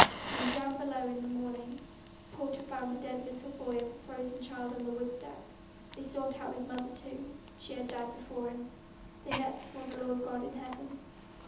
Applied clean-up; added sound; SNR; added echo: none; Fire; 1 dB; reverberation time 0.8 s.